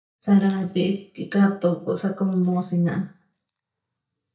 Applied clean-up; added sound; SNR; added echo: neural mask model DeepFilterNet 3.